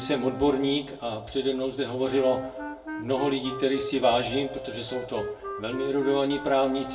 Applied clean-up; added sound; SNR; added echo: none; Wind instrument, woodwind instrument; 11 dB; reverberation time 0.2 s.